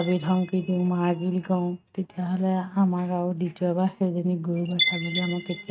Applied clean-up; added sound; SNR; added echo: neural mask model RNNoise.